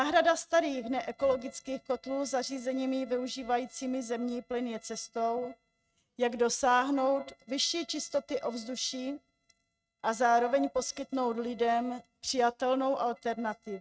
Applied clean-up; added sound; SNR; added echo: neural mask model RNNoise.